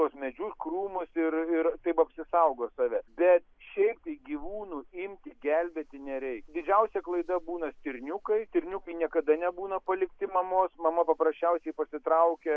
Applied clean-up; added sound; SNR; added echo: none; none; none; none.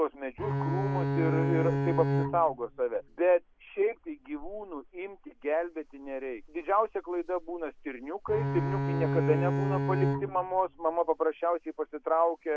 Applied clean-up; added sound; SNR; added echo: none; Bowed string instrument; 0 dB; none.